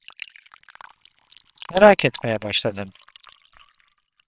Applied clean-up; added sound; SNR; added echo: neural separator model SepFormer WHAMR!.